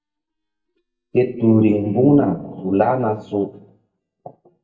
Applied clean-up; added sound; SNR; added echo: neural mask model DeepFilterNet 3.